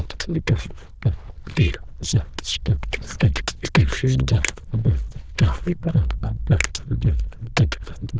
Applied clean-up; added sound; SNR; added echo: neural diffusion model UNIVERSE++.